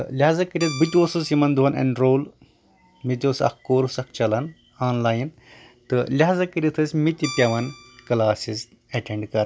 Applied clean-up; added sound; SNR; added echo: none; Guitar; 14 dB; none.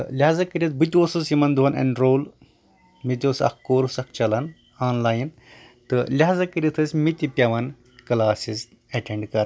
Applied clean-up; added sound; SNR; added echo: none; none; none; none.